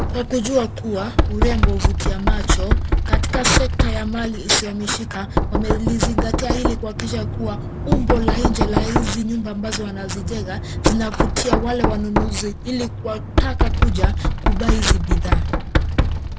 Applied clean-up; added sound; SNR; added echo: none; Knock; -5 dB; none.